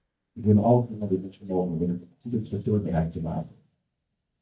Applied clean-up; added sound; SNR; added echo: neural mask model DeepFilterNet 3.